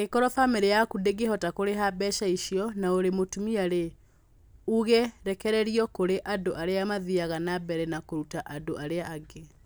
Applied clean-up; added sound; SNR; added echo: none; none; none; none.